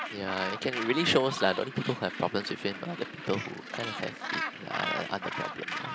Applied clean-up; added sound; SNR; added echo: none; Gull, seagull; 5 dB; none.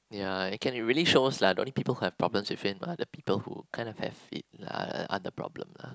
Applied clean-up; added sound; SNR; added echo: none; none; none; none.